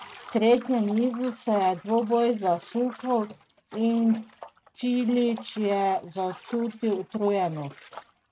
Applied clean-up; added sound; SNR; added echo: neural mask model RNNoise.